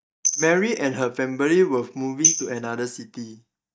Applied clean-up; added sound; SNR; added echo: neural mask model DeepFilterNet 3.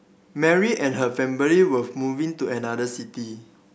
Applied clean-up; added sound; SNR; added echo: none; none; none; none.